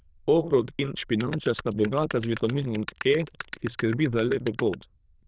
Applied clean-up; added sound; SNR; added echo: neural diffusion model UNIVERSE++.